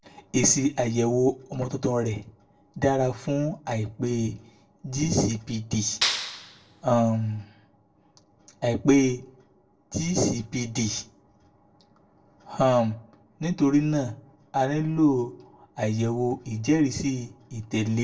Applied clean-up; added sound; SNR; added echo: none; Clapping; 4 dB; reverberation time 0.2 s.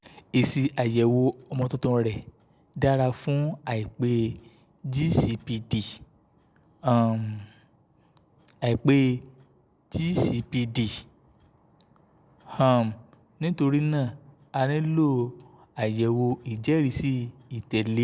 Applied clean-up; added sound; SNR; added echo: none; none; none; none.